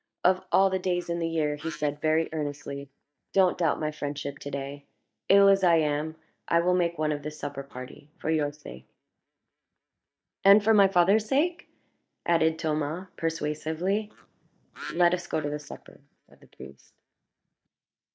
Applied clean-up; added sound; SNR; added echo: neural mask model DeepFilterNet 3.